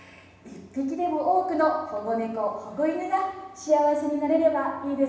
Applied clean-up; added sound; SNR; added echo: none; none; none; reverberation time 0.9 s.